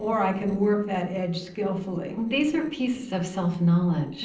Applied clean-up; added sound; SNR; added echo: neural separator model SepFormer DNS4.